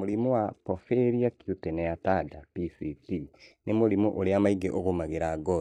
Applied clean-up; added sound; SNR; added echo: neural mask model DeepFilterNet 3.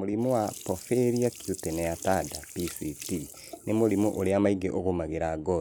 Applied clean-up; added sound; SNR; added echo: none; Sink (filling or washing); 17 dB; none.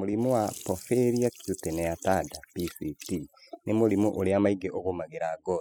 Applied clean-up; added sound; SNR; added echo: classical method spectral subtraction.